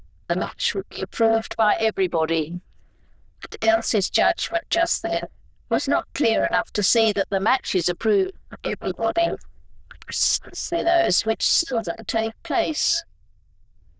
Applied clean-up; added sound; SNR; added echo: neural diffusion model UNIVERSE++.